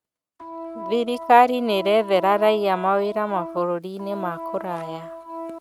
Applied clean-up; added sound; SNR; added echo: neural mask model RNNoise.